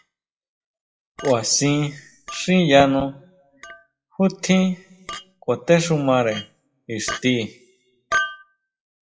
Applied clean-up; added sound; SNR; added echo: classical method WPE with log-MMSE.